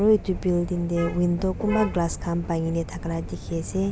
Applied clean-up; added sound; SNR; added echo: none; none; none; none.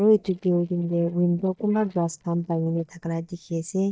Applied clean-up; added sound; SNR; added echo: neural mask model DeepFilterNet 3.